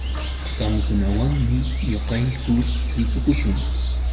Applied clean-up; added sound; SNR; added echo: none; Bird vocalization, bird call, bird song; -2 dB; reverberation time 0.9 s.